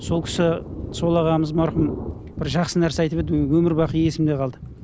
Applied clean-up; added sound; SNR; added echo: none; Thunder; 10 dB; none.